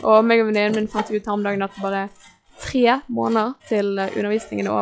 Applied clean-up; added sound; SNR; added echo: classical method log-MMSE.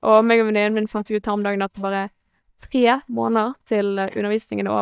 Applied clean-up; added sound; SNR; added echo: neural mask model DeepFilterNet 3.